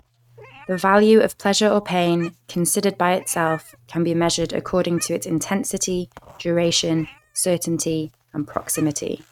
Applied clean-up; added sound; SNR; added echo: neural mask model RNNoise.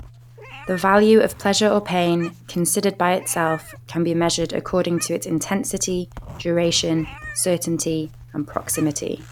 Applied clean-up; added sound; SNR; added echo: none; Meow + Zipper (clothing); 18 dB; none.